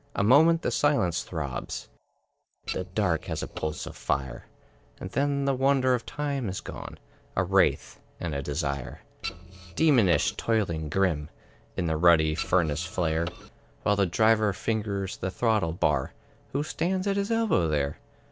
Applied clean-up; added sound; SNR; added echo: neural separator model SepFormer DNS4.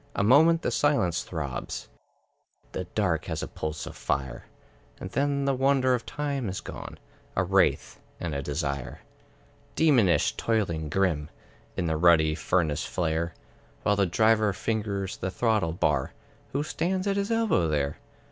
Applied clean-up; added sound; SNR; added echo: none; none; none; none.